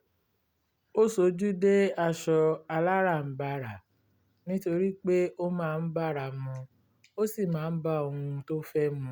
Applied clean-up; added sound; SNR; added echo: none; none; none; none.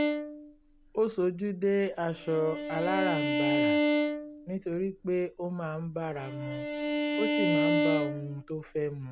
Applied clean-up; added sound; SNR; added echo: none; Bowed string instrument; -1 dB; none.